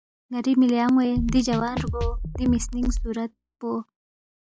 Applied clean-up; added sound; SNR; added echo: classical method log-MMSE.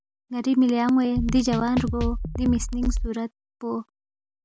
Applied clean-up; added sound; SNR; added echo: none; Drum kit; 3 dB; none.